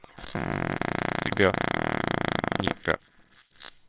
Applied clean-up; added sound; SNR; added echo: neural separator model SepFormer WHAMR!.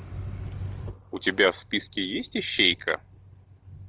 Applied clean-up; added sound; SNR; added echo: none; none; none; none.